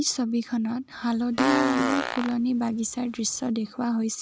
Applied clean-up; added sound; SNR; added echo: none; Fart; 5 dB; none.